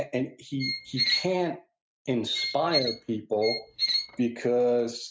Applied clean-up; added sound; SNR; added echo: neural mask model RNNoise.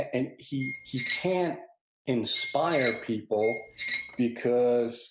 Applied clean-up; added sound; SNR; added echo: none; Squeak; 0 dB; none.